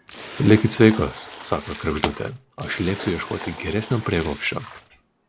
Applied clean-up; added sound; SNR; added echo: none; Splash, splatter + Explosion; 13 dB; none.